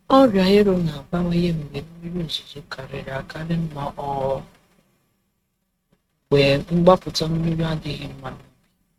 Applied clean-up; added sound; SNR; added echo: neural mask model RNNoise.